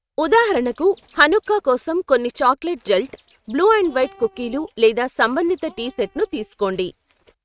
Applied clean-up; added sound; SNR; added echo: neural mask model RNNoise.